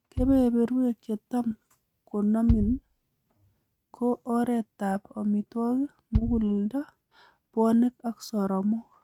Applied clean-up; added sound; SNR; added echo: neural mask model RNNoise.